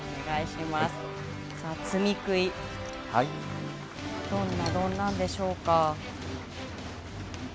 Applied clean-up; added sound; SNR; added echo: none; Applause; 18 dB; none.